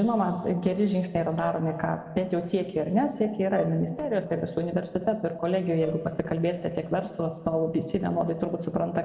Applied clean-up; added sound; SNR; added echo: neural separator model SepFormer DNS4.